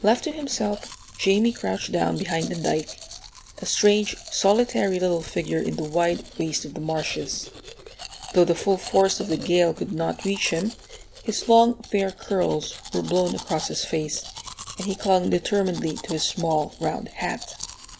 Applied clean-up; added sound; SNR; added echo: none; Domestic sounds, home sounds; 16 dB; none.